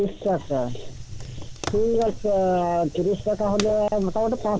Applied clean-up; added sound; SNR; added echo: none; Fire; 9 dB; none.